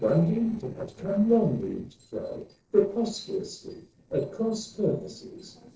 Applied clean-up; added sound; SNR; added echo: neural separator model SepFormer DNS4.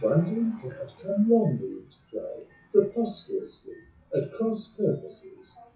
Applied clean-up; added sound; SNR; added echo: classical method WPE with log-MMSE.